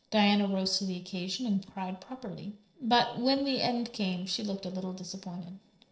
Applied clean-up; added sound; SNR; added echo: neural separator model SepFormer DNS4.